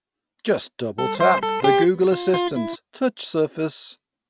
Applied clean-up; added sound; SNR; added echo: none; Electric guitar; 0 dB; none.